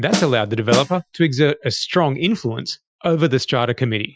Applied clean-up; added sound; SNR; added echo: classical method Wiener filter.